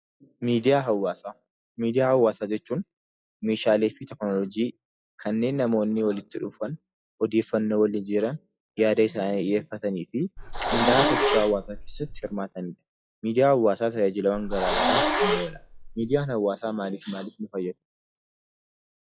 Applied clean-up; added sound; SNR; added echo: classical method log-MMSE.